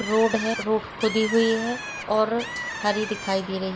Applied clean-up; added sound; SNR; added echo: none; Bird; 10 dB; none.